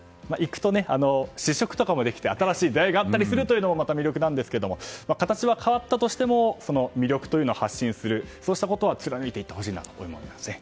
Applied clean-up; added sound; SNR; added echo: none; none; none; none.